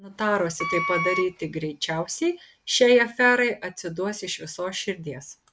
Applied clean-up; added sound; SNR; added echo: none; Wind instrument, woodwind instrument; 4 dB; none.